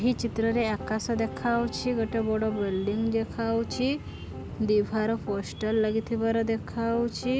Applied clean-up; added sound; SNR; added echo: none; Piano; 16 dB; none.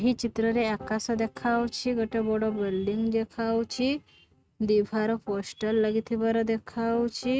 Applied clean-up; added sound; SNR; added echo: neural mask model RNNoise.